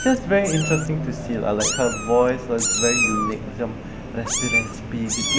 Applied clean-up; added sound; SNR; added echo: none; Meow; 4 dB; none.